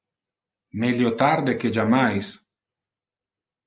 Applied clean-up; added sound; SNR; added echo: none; none; none; none.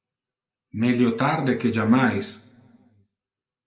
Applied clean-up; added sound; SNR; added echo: none; none; none; reverberation time 0.6 s.